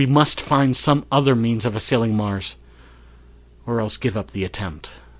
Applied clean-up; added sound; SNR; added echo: none; none; none; none.